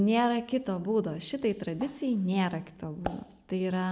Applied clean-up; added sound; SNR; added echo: none; none; none; none.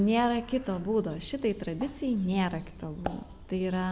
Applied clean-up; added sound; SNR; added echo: none; Bird; 18 dB; none.